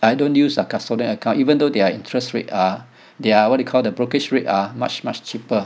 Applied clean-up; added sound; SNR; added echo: none; none; none; none.